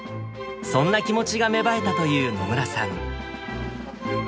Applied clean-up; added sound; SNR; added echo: none; none; none; none.